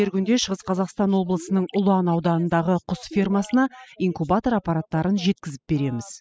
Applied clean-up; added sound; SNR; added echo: classical method spectral subtraction.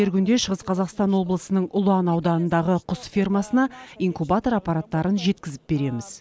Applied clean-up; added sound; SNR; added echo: none; none; none; none.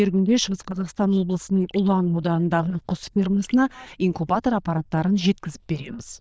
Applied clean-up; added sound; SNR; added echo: neural diffusion model UNIVERSE++.